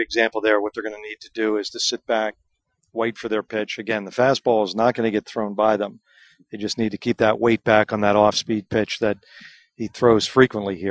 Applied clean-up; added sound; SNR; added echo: classical method Wiener filter.